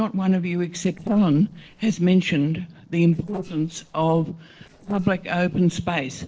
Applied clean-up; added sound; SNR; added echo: neural separator model SepFormer DNS4.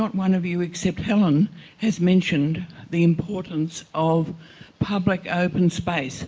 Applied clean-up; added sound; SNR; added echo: none; none; none; none.